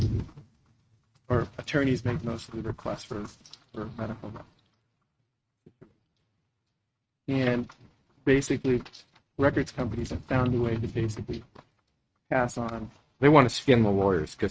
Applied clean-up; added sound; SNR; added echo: neural mask model RNNoise.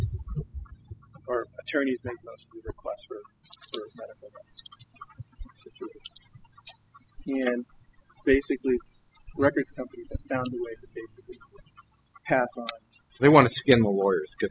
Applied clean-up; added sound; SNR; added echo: classical method spectral subtraction.